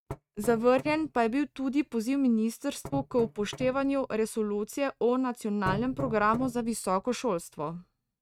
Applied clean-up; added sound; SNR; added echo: neural mask model RNNoise.